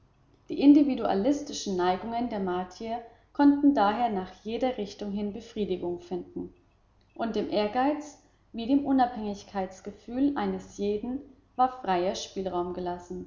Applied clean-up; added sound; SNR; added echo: none; none; none; none.